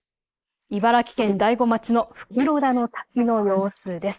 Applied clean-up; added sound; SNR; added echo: neural mask model Resemble Enhance denoiser.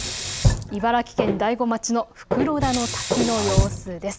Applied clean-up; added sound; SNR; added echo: none; Sink (filling or washing) + Walk, footsteps; 1 dB; none.